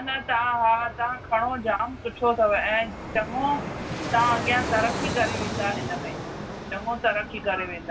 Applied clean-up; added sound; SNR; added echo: none; Fixed-wing aircraft, airplane; 7 dB; reverberation time 0.2 s.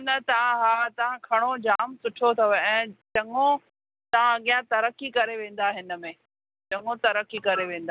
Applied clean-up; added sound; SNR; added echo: none; none; none; none.